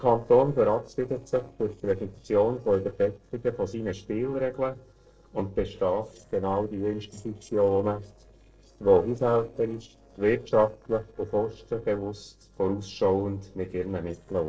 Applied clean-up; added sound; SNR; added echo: neural separator model SepFormer DNS4.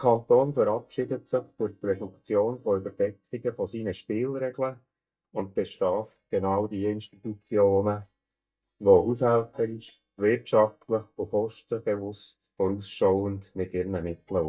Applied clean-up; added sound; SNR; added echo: neural mask model DeepFilterNet 3.